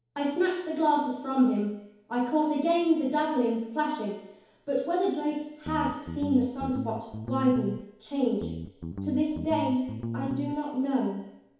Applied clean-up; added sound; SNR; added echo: none; Guitar; 7 dB; reverberation time 2.2 s.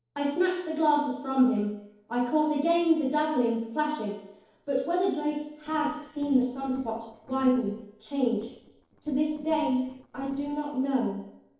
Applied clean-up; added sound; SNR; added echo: neural separator model SepFormer DNS4.